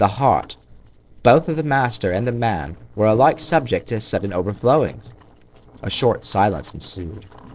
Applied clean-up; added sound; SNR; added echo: neural separator model SepFormer DNS4.